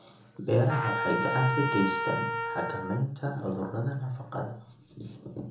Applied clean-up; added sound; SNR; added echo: none; Trumpet; 2 dB; reverberation time 0.9 s.